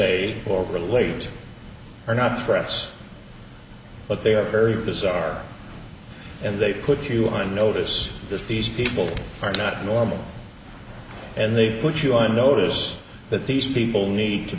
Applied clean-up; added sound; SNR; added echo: none; none; none; none.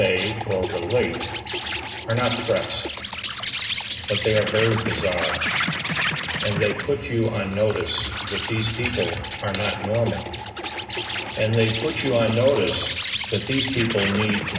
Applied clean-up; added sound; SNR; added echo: none; Insect; 3 dB; reverberation time 0.2 s.